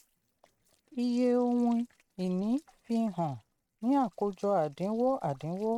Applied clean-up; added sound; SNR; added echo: neural mask model RNNoise.